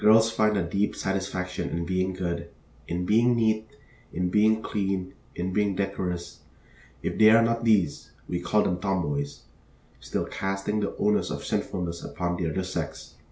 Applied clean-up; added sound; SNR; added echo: none; none; none; none.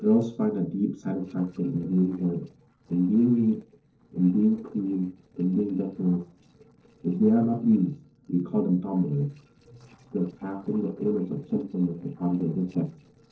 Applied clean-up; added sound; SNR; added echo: neural separator model SepFormer DNS4.